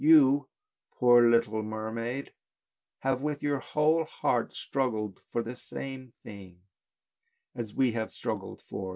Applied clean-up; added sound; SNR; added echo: none; none; none; none.